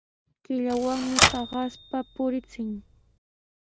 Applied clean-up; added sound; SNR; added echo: none; Typewriter; -1 dB; none.